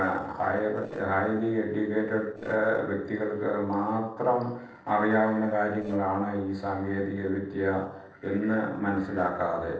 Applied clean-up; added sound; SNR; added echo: neural separator model SepFormer DNS4.